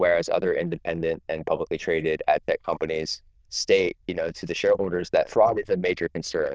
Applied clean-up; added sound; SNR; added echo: neural diffusion model UNIVERSE++.